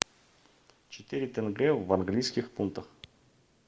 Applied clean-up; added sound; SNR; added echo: none; none; none; none.